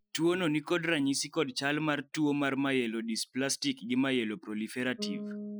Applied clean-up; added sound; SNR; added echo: classical method Wiener filter.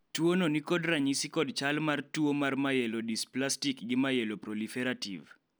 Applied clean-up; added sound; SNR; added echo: none; none; none; none.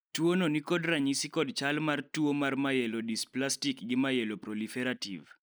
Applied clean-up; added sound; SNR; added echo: neural mask model Resemble Enhance denoiser.